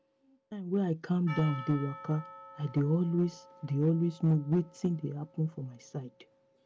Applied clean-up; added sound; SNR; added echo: none; Percussion; 18 dB; none.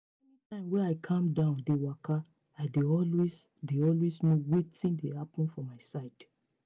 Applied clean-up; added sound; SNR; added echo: none; none; none; none.